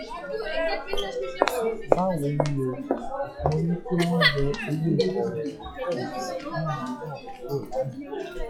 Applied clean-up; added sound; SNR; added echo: classical method log-MMSE.